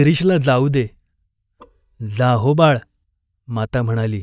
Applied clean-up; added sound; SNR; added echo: neural mask model DeepFilterNet 3.